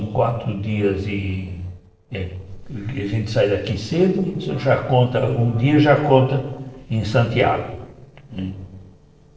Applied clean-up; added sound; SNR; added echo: neural separator model SepFormer DNS4.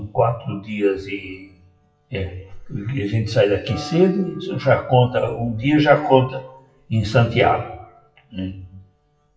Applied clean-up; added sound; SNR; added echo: classical method WPE with log-MMSE.